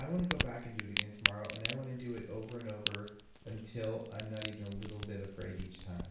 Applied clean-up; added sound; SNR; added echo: none; Crack; -4 dB; reverberation time 0.7 s.